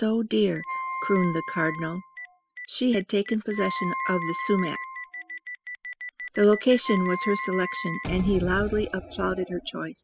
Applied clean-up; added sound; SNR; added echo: classical method spectral subtraction.